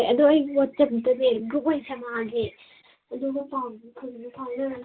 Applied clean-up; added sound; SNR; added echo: none; none; none; none.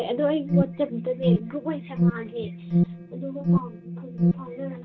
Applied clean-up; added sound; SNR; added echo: none; Alarm; -5 dB; none.